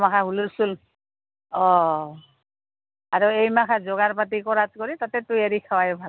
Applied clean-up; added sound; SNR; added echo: none; none; none; none.